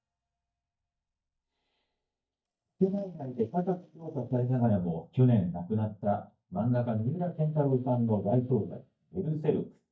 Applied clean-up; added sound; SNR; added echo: neural mask model DeepFilterNet 3.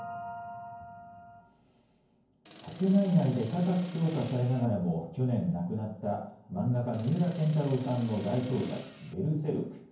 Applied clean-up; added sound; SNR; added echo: none; Accelerating, revving, vroom; 17 dB; reverberation time 0.9 s.